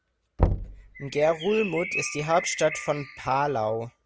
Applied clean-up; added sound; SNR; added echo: none; Knock / Wood + Bird; 4 dB; none.